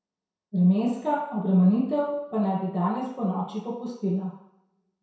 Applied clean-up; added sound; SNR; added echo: none; none; none; reverberation time 0.7 s.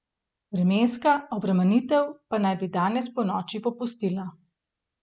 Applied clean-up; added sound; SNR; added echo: none; none; none; none.